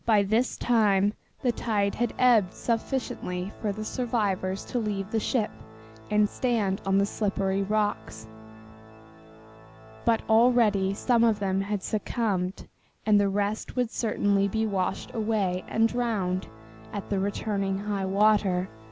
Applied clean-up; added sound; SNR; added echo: none; Organ; 20 dB; none.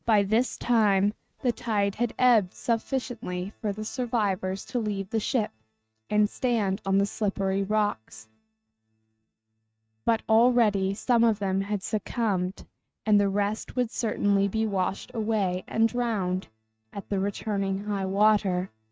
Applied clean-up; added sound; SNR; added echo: neural mask model RNNoise.